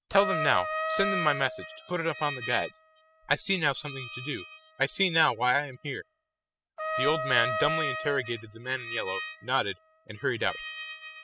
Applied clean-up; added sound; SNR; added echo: classical method spectral subtraction.